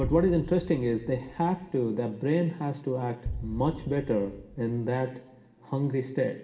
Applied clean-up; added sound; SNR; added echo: none; Boom; 13 dB; reverberation time 1.2 s.